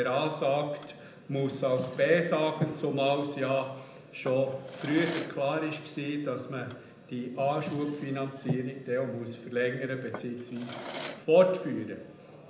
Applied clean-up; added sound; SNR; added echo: none; Drawer open or close; 14 dB; reverberation time 0.8 s.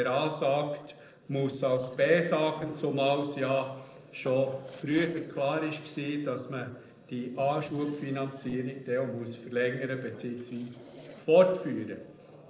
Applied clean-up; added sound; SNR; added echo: neural separator model SepFormer DNS4.